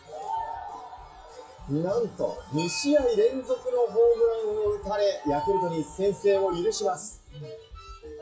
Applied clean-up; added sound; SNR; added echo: classical method WPE with log-MMSE.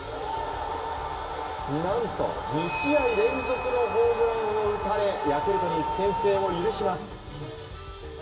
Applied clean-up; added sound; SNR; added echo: none; Clock; 16 dB; reverberation time 1.6 s.